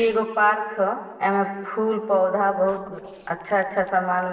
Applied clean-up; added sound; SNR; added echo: neural separator model SepFormer DNS4.